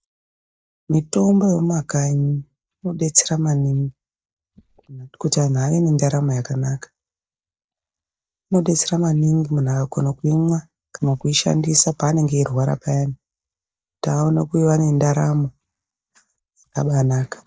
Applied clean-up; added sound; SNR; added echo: neural mask model DeepFilterNet 3.